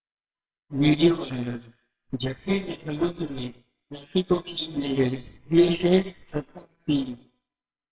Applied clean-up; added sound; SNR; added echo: neural separator model SepFormer WHAMR!.